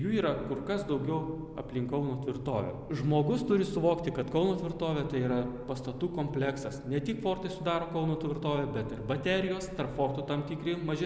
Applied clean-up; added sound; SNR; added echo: none; none; none; none.